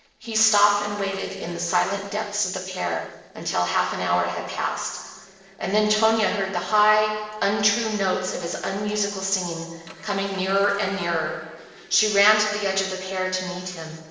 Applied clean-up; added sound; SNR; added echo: neural separator model SepFormer DNS4.